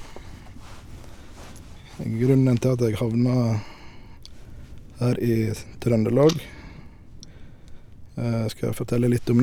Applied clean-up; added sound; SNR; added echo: none; Thunder; 15 dB; none.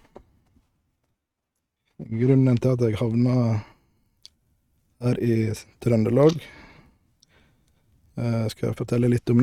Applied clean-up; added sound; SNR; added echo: neural mask model RNNoise.